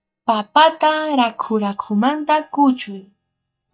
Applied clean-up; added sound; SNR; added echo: neural mask model DeepFilterNet 3.